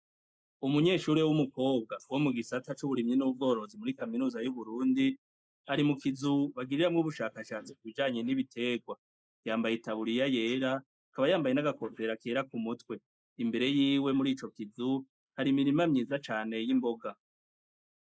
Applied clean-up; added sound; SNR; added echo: neural mask model Resemble Enhance denoiser.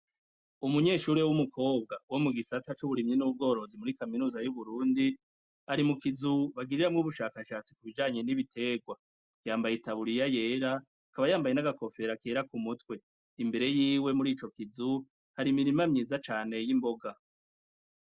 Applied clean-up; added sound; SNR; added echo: none; none; none; none.